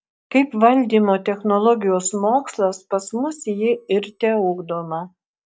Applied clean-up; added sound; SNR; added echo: neural mask model DeepFilterNet 3.